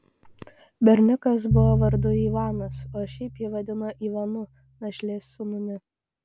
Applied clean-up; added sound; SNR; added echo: none; Piano; 2 dB; none.